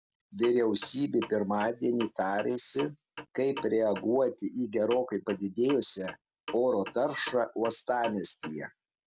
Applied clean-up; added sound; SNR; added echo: none; Clock; 16 dB; none.